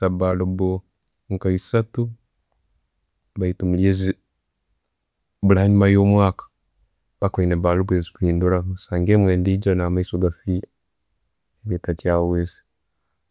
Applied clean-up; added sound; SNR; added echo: none; none; none; none.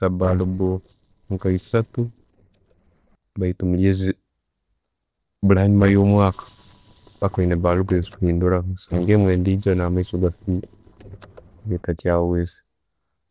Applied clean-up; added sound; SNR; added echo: neural separator model SepFormer DNS4.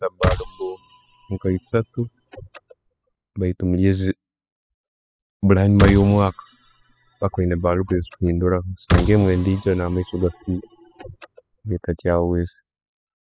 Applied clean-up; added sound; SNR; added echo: classical method spectral subtraction.